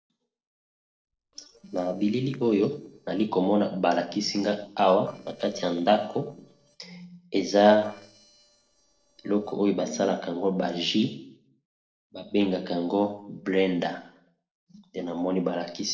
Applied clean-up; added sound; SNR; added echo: neural separator model SepFormer DNS4.